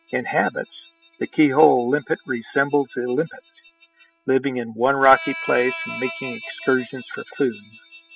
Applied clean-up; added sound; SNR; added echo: classical method spectral subtraction.